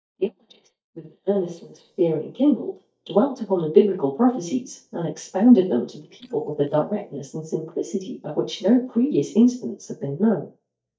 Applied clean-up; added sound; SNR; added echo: neural mask model DeepFilterNet 3.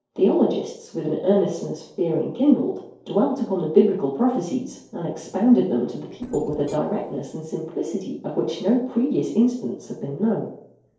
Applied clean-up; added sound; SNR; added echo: neural separator model SepFormer DNS4.